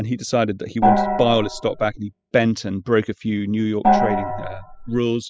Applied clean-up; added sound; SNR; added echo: classical method spectral subtraction.